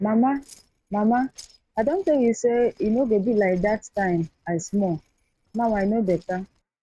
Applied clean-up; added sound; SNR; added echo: neural mask model RNNoise.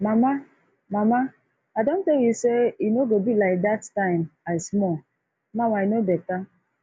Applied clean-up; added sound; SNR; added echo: none; none; none; none.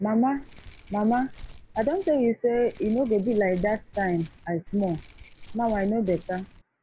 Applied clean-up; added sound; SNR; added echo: none; Keys jangling; 0 dB; none.